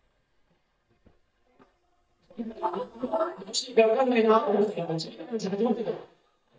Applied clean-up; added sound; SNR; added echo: neural mask model DeepFilterNet 3.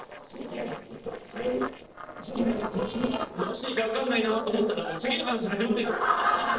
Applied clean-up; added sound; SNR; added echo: neural separator model SepFormer DNS4.